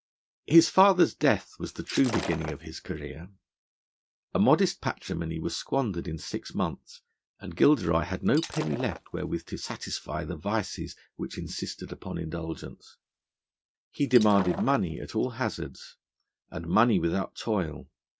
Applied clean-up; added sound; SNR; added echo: neural mask model RNNoise.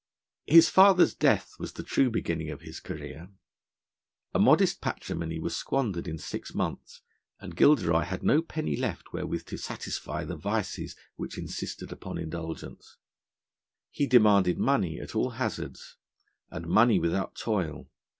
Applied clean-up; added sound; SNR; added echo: none; none; none; none.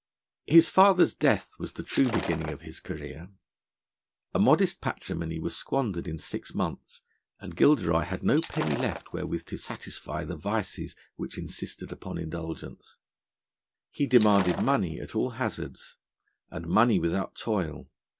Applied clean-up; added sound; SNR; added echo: none; Shatter; 10 dB; none.